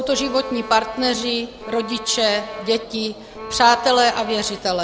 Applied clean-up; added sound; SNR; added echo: none; Bowed string instrument; 14 dB; none.